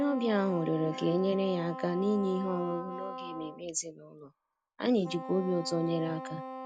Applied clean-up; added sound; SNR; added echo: none; Wind instrument, woodwind instrument; 10 dB; none.